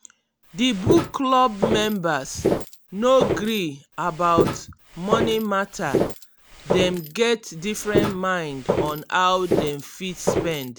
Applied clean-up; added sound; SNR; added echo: none; Walk, footsteps; 3 dB; none.